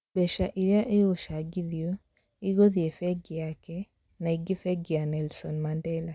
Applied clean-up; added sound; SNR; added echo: none; none; none; none.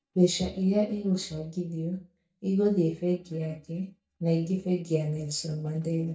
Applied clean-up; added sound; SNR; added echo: neural mask model DeepFilterNet 3.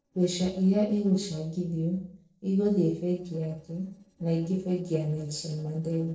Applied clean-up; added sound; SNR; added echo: neural separator model SepFormer DNS4.